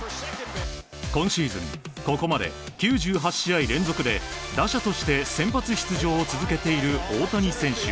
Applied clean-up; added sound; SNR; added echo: none; none; none; none.